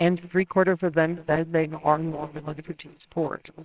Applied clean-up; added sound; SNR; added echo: neural separator model SepFormer WHAMR!.